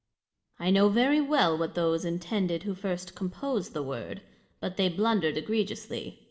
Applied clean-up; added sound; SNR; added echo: none; none; none; reverberation time 0.7 s.